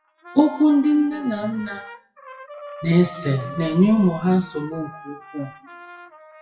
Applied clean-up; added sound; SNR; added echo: classical method WPE with log-MMSE.